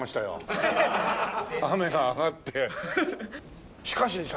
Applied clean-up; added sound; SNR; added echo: none; none; none; none.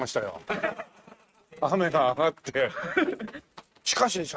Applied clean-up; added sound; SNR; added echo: neural mask model RNNoise.